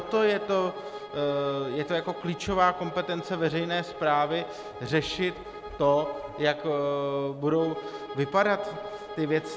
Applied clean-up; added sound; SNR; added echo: none; Bowed string instrument; 13 dB; none.